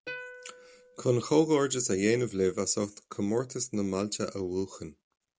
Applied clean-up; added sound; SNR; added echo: none; Plucked string instrument; 19 dB; none.